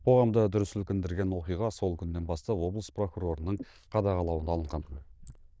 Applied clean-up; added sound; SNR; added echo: neural diffusion model UNIVERSE++.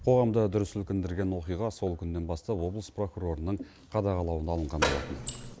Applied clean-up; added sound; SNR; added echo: none; Door; 2 dB; none.